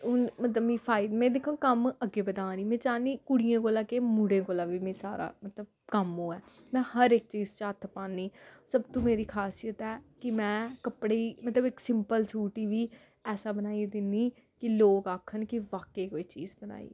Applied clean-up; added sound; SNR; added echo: none; none; none; none.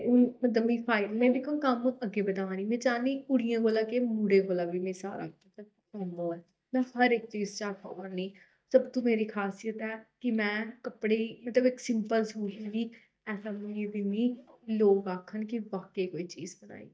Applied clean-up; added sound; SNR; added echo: neural mask model DeepFilterNet 3.